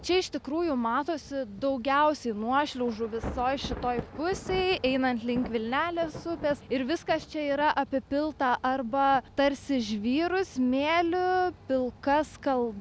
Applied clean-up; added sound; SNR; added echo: none; Thunder / Rain; 17 dB; none.